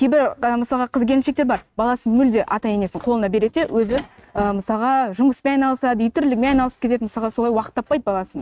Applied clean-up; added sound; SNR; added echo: neural mask model RNNoise.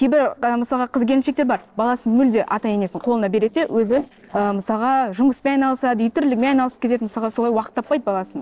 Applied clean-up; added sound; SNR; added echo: neural separator model SepFormer DNS4.